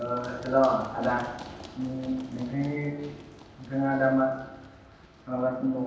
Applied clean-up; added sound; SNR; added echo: none; Run; 19 dB; reverberation time 0.9 s.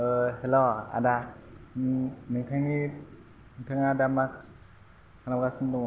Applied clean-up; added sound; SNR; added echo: none; none; none; none.